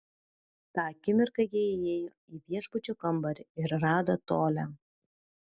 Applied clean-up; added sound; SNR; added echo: none; none; none; none.